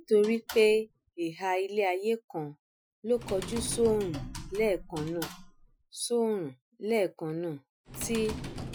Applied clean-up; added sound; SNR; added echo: classical method Wiener filter.